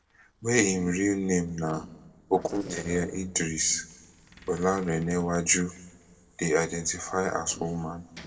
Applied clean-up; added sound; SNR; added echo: neural separator model SepFormer DNS4.